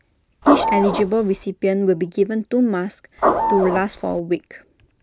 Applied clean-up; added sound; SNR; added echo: none; Printer / Engine; 0 dB; none.